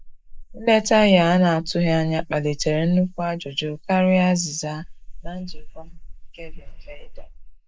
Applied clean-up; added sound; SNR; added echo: neural mask model Resemble Enhance denoiser.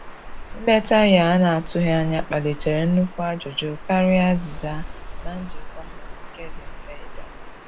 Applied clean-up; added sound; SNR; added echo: none; Water; 10 dB; none.